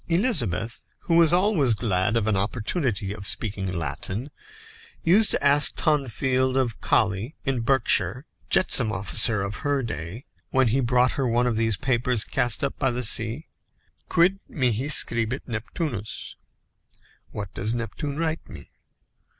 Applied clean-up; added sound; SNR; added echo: none; none; none; none.